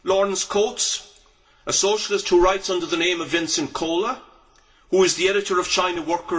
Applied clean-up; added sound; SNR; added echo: none; none; none; reverberation time 0.2 s.